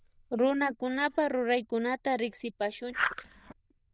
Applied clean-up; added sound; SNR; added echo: neural diffusion model UNIVERSE++.